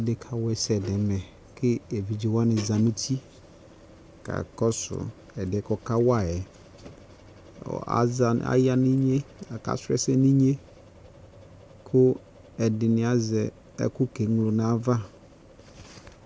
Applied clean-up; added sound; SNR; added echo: none; none; none; none.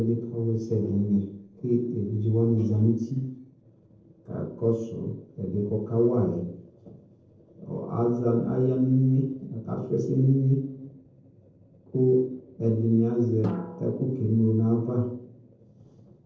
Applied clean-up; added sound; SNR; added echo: neural separator model SepFormer DNS4.